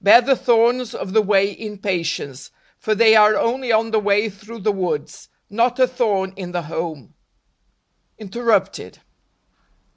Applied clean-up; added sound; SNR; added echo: none; none; none; none.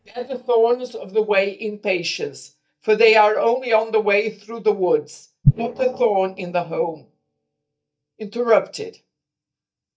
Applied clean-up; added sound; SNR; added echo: neural mask model DeepFilterNet 3.